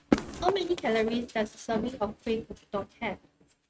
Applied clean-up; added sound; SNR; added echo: neural mask model RNNoise.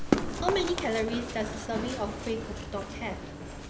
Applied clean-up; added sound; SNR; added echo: none; Run; 1 dB; none.